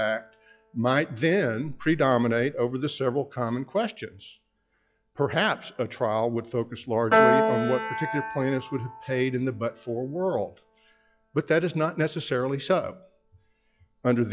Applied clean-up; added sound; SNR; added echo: classical method log-MMSE.